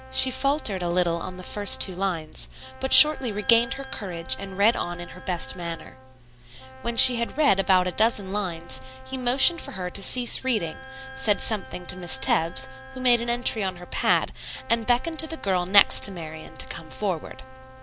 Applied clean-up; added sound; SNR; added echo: none; Wind instrument, woodwind instrument + Brass instrument; 17 dB; none.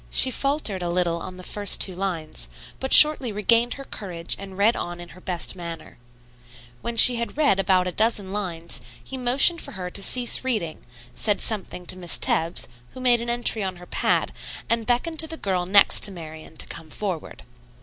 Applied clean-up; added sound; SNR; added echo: none; none; none; none.